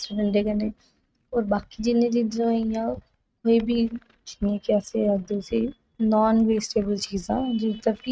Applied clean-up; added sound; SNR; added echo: neural mask model RNNoise.